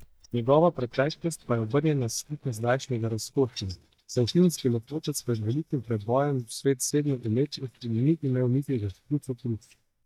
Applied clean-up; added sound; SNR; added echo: neural mask model DeepFilterNet 3.